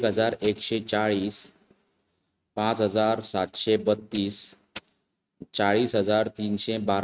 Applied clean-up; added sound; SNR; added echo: neural mask model RNNoise.